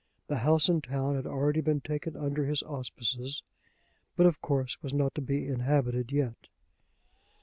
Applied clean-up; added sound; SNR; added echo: none; none; none; none.